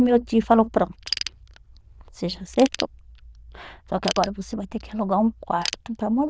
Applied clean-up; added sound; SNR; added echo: neural diffusion model UNIVERSE++.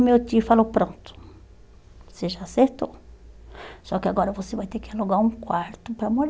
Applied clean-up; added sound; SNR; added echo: none; none; none; none.